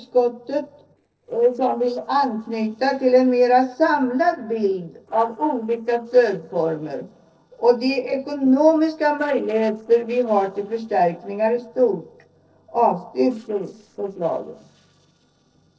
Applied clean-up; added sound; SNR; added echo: neural separator model SepFormer DNS4.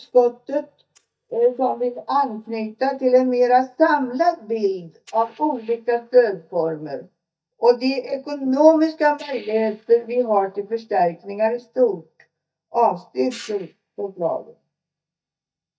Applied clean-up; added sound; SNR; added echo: neural mask model DeepFilterNet 3.